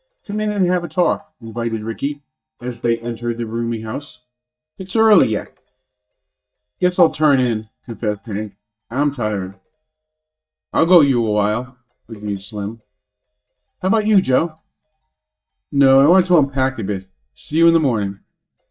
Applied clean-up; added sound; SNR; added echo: neural mask model DeepFilterNet 3.